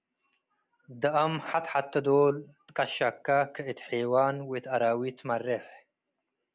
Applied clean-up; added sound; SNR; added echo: none; none; none; none.